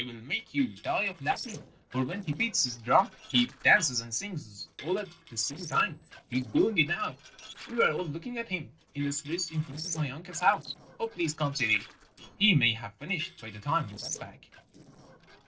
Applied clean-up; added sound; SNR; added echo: neural separator model SepFormer DNS4.